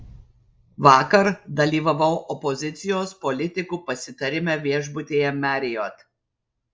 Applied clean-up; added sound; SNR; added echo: none; none; none; none.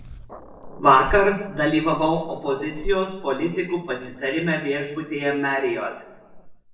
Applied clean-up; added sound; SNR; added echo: none; Growling; 13 dB; reverberation time 0.7 s.